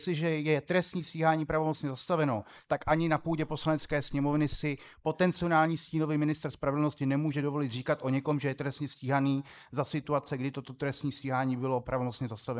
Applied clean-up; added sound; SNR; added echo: neural mask model Resemble Enhance denoiser.